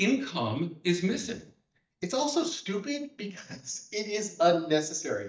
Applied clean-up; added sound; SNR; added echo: neural mask model DeepFilterNet 3.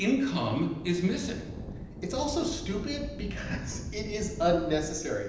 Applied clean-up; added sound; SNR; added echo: none; Thunder / Rain; 9 dB; reverberation time 0.9 s.